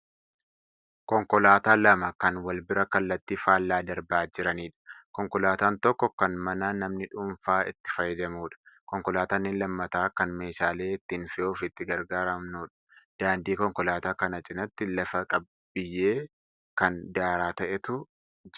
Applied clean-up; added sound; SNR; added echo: none; none; none; none.